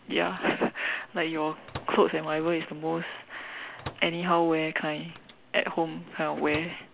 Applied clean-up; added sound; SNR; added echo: none; Microwave oven; 19 dB; none.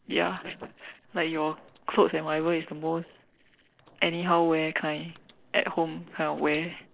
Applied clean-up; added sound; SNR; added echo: neural separator model SepFormer DNS4.